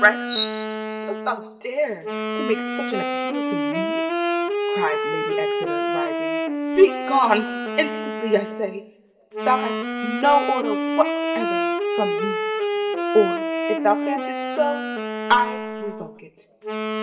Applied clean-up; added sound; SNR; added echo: none; Wind instrument, woodwind instrument; 1 dB; reverberation time 2.0 s.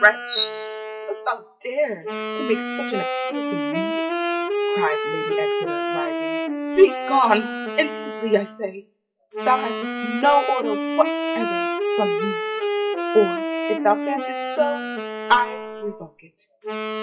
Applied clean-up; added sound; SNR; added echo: classical method WPE with log-MMSE.